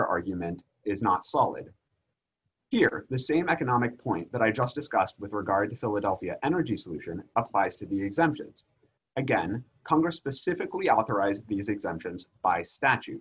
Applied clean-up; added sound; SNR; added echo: none; none; none; none.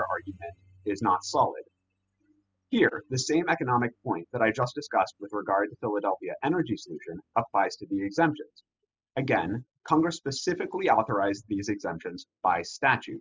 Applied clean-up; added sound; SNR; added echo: classical method spectral subtraction.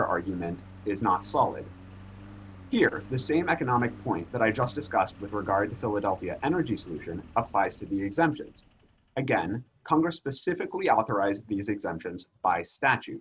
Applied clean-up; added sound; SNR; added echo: none; Engine; 20 dB; none.